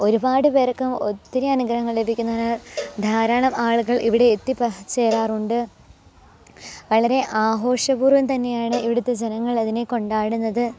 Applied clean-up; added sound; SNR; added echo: none; Cowbell; 18 dB; none.